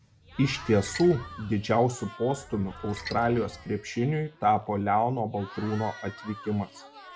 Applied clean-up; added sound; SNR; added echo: none; Splash, splatter + Crowd / Cheering; 16 dB; none.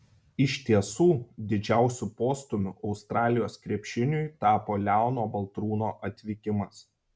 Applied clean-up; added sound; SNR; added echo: none; none; none; none.